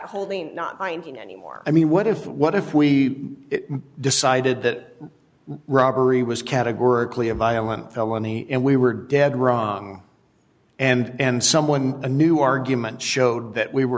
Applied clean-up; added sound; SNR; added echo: none; none; none; none.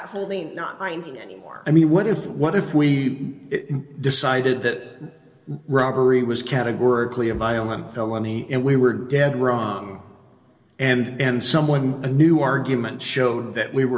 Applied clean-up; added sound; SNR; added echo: none; none; none; reverberation time 1.6 s.